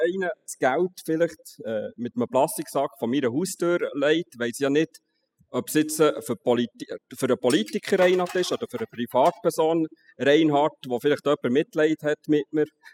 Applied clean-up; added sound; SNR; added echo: classical method spectral subtraction.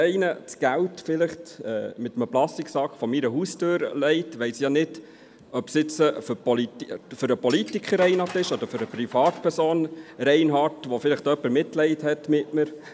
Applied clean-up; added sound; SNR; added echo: none; Tools; 17 dB; none.